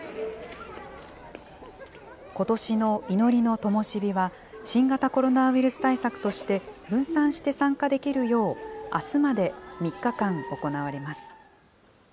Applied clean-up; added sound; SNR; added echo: none; none; none; none.